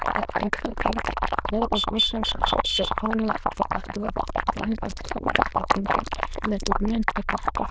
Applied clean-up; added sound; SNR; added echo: neural diffusion model UNIVERSE++.